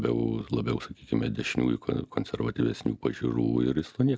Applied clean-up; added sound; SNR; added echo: none; none; none; none.